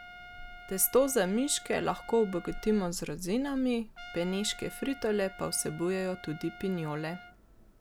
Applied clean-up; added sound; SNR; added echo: none; Trumpet; 18 dB; none.